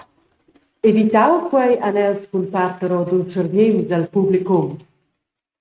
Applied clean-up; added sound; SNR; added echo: neural mask model RNNoise.